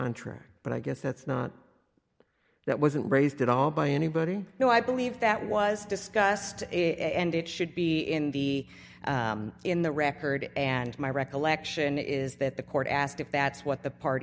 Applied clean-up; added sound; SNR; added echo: none; none; none; none.